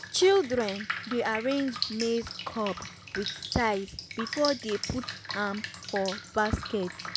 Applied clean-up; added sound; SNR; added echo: none; Drip; 8 dB; none.